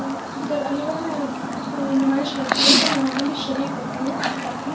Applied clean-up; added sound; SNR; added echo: none; Chirp, tweet; -1 dB; reverberation time 0.3 s.